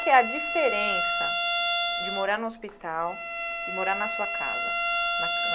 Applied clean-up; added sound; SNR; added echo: none; Bowed string instrument; -1 dB; none.